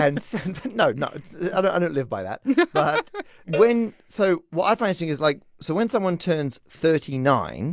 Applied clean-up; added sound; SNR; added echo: none; Cowbell; 14 dB; none.